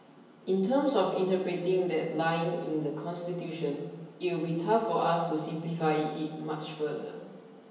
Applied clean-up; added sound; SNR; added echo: none; none; none; reverberation time 1.0 s.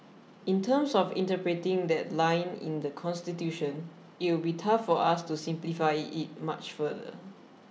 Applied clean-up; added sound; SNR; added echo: none; none; none; none.